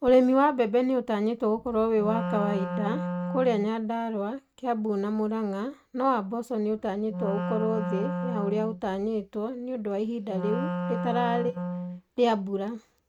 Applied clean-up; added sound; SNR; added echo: neural mask model RNNoise.